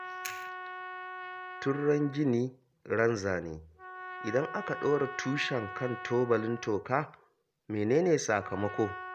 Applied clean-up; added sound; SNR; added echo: none; Trumpet; 12 dB; none.